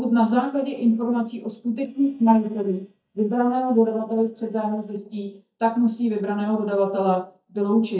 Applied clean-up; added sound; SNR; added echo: neural mask model DeepFilterNet 3.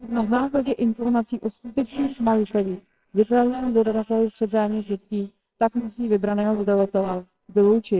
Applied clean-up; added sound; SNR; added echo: neural separator model SepFormer WHAMR!.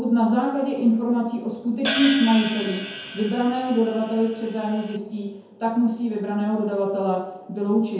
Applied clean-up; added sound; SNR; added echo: none; Hi-hat; 9 dB; reverberation time 0.9 s.